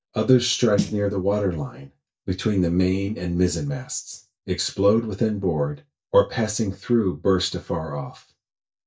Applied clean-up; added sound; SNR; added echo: neural mask model DeepFilterNet 3.